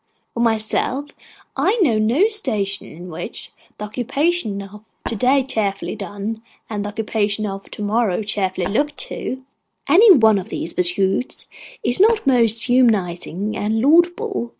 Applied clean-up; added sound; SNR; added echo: neural separator model SepFormer DNS4.